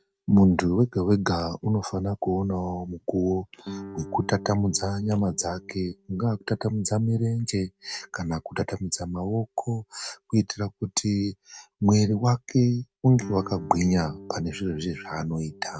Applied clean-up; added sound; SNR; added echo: neural mask model RNNoise.